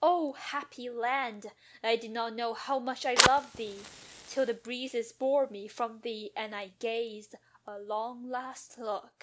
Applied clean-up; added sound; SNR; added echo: none; Fire; 5 dB; none.